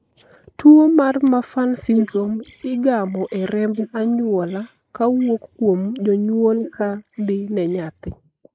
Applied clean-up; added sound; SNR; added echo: neural mask model Resemble Enhance denoiser.